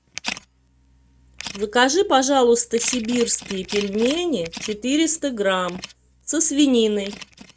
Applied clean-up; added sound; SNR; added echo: neural mask model RNNoise.